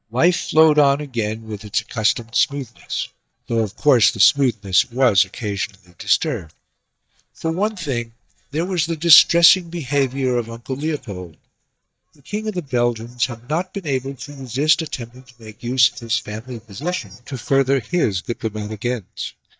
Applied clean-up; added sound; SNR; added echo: neural mask model DeepFilterNet 3.